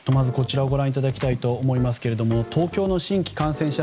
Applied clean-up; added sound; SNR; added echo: none; none; none; none.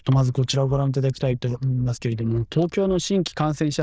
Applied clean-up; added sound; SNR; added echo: neural diffusion model UNIVERSE++.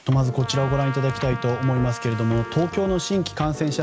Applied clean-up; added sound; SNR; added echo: none; Trumpet; 13 dB; none.